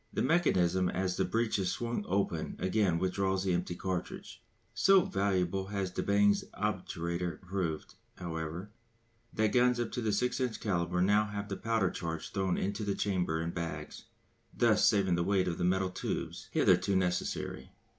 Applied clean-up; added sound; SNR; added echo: none; none; none; none.